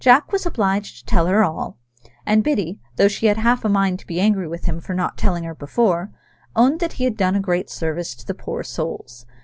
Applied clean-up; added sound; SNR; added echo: none; none; none; none.